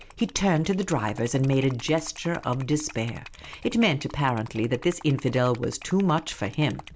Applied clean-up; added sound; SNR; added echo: none; Liquid; 20 dB; none.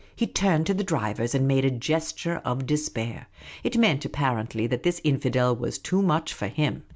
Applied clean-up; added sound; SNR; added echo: none; none; none; none.